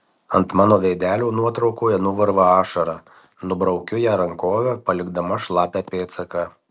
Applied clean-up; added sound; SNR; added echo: none; none; none; none.